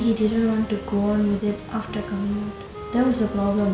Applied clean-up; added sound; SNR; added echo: none; Wind instrument, woodwind instrument; 16 dB; none.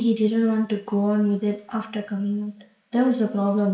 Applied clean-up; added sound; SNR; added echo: neural mask model Resemble Enhance denoiser.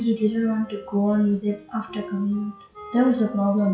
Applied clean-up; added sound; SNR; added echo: classical method log-MMSE.